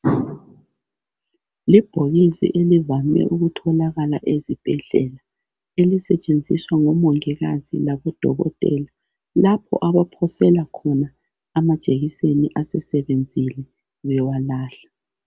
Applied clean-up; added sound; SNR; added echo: none; none; none; none.